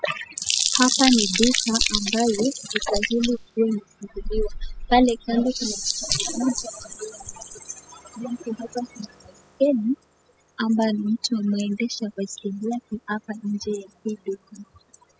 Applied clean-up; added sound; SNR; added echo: classical method spectral subtraction.